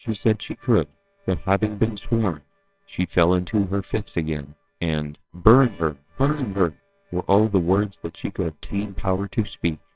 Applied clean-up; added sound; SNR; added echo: neural separator model SepFormer WHAMR!.